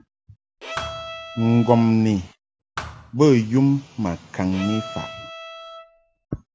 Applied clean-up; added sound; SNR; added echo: none; Thump, thud + Bowed string instrument; 14 dB; none.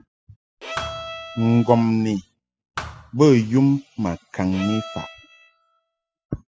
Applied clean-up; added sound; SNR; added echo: classical method spectral subtraction.